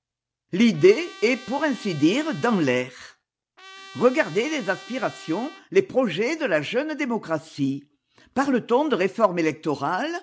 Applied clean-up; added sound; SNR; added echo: none; Trumpet; 20 dB; none.